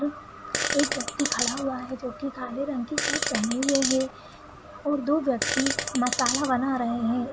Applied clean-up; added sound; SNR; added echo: none; Fart; 4 dB; none.